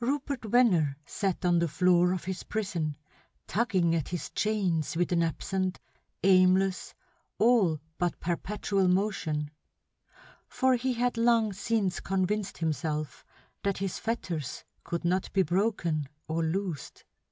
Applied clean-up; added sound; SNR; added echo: none; none; none; none.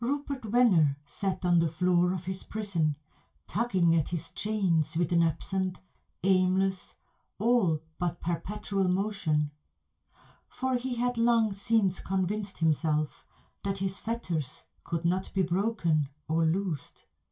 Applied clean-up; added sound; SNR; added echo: none; none; none; reverberation time 0.2 s.